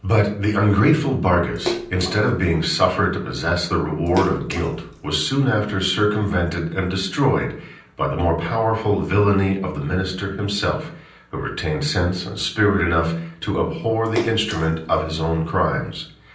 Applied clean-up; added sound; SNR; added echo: none; Splash, splatter; 11 dB; reverberation time 0.6 s.